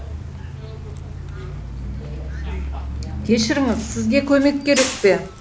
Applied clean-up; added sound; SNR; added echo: none; Bus; 7 dB; none.